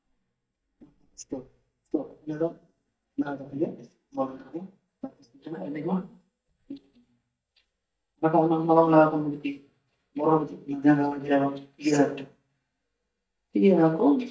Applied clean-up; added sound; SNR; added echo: neural mask model DeepFilterNet 3.